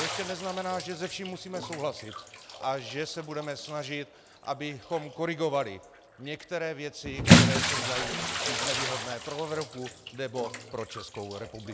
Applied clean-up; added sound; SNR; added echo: none; Bathtub (filling or washing) / Splash, splatter; -4 dB; none.